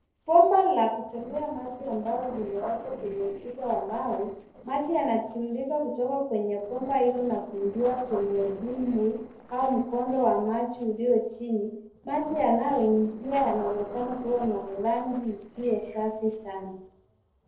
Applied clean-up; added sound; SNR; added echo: neural separator model SepFormer DNS4.